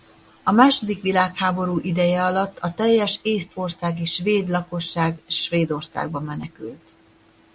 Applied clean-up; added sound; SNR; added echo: none; none; none; none.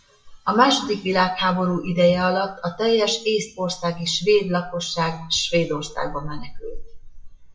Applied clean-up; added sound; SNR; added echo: classical method WPE with log-MMSE.